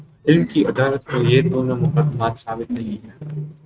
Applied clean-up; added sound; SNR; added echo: neural mask model RNNoise.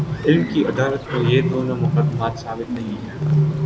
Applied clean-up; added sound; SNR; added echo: none; Bird; 0 dB; none.